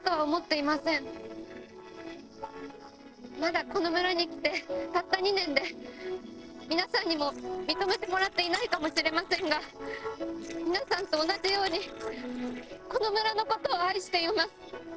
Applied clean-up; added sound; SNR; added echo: neural separator model SepFormer DNS4.